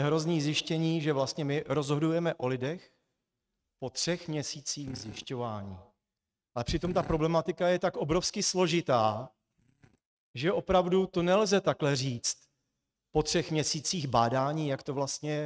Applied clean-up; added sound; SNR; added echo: neural mask model RNNoise.